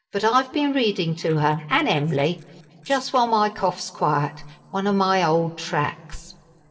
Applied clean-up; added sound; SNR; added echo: neural separator model SepFormer DNS4.